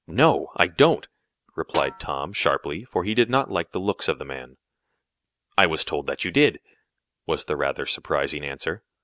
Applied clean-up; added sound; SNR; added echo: none; Snare drum; 12 dB; none.